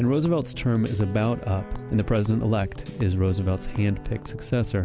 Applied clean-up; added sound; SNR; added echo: none; none; none; none.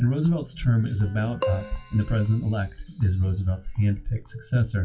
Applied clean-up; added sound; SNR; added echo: classical method WPE with log-MMSE.